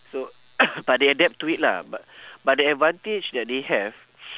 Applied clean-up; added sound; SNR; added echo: none; none; none; none.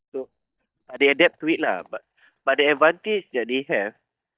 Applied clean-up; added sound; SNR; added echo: neural mask model DeepFilterNet 3.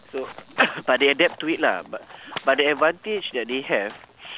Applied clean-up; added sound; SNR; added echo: none; Livestock, farm animals, working animals; 18 dB; none.